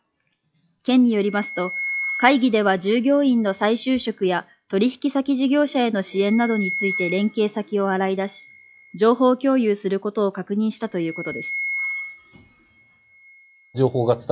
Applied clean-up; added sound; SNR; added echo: classical method log-MMSE.